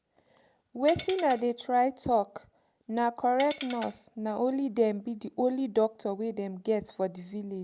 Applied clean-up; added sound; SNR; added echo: none; Tools; 13 dB; none.